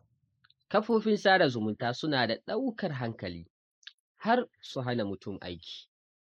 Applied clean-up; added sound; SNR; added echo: neural mask model Resemble Enhance denoiser.